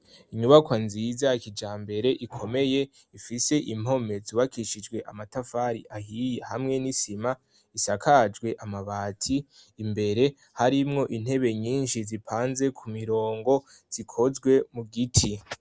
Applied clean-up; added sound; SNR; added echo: none; none; none; none.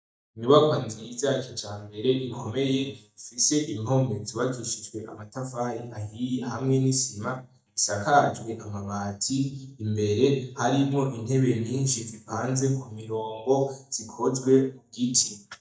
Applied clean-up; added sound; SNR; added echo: neural mask model DeepFilterNet 3.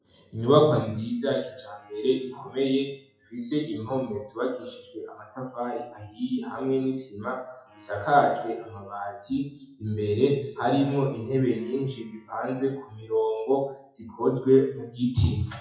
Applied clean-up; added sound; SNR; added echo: classical method WPE with log-MMSE.